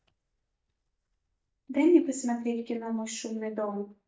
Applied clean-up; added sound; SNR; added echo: neural mask model DeepFilterNet 3.